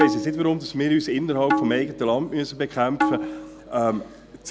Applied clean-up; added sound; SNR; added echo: none; Tabla; 5 dB; none.